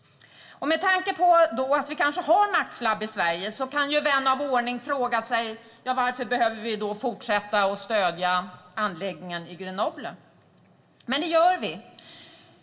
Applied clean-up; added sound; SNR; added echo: none; none; none; reverberation time 1.6 s.